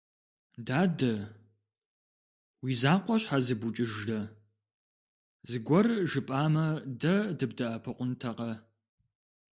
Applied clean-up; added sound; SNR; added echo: none; none; none; none.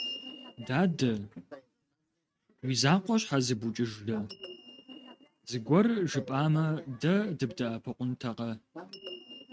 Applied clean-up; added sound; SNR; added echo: neural mask model RNNoise.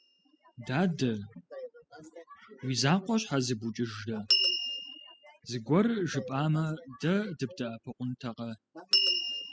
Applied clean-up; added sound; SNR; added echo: classical method spectral subtraction.